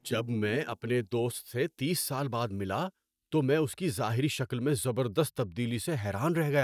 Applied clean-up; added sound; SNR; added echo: neural mask model DeepFilterNet 3.